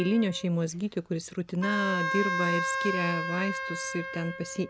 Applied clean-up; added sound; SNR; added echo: none; Wind instrument, woodwind instrument; 3 dB; none.